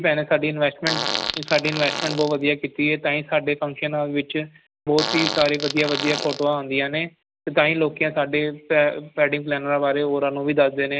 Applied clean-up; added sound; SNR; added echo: none; Fart; 6 dB; none.